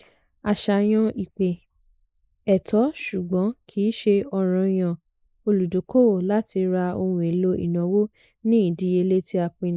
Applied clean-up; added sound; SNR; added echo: neural mask model Resemble Enhance denoiser.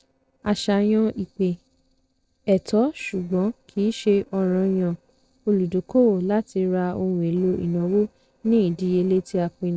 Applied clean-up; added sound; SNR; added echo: neural separator model SepFormer DNS4.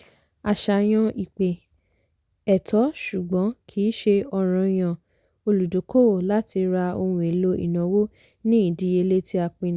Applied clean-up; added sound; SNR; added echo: none; none; none; none.